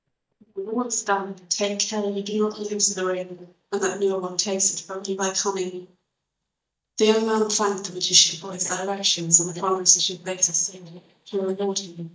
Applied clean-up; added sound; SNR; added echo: neural mask model DeepFilterNet 3.